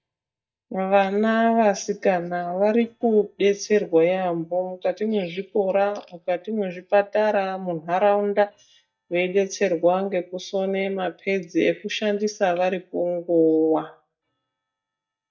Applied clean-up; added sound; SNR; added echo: neural mask model DeepFilterNet 3.